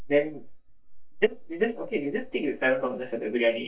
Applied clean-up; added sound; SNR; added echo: neural mask model DeepFilterNet 3.